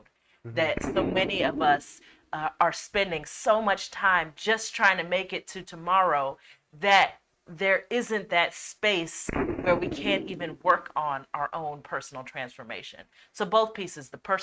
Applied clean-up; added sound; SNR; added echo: neural mask model RNNoise.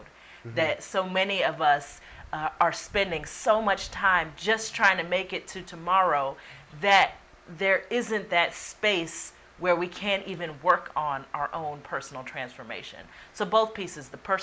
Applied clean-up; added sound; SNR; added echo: none; none; none; none.